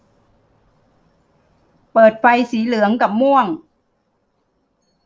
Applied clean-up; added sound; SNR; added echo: none; none; none; none.